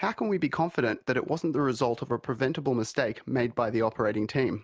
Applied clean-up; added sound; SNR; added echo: none; none; none; none.